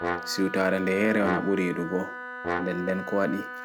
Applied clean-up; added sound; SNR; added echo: none; Wind instrument, woodwind instrument + Brass instrument; 6 dB; none.